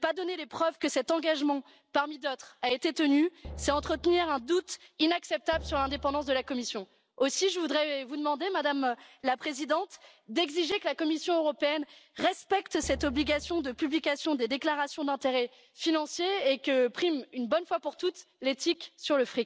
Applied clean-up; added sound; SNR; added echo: none; Drum; 16 dB; none.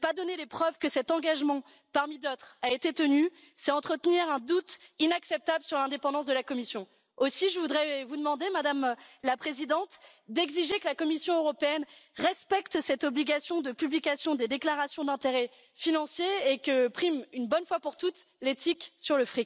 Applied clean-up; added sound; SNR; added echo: none; none; none; none.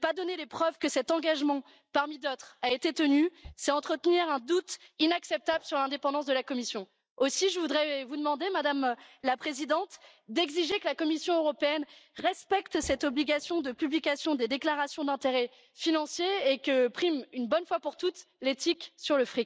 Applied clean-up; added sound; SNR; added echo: neural mask model DeepFilterNet 3.